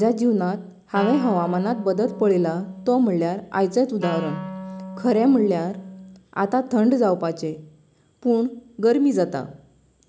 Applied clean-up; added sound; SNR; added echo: none; Wind instrument, woodwind instrument; 12 dB; none.